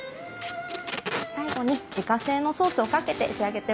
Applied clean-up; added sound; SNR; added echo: none; Packing tape, duct tape; 8 dB; none.